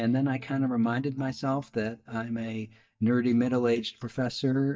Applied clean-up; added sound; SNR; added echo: neural mask model DeepFilterNet 3.